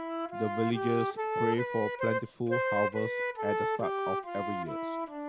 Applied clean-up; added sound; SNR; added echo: none; Wind instrument, woodwind instrument; -1 dB; none.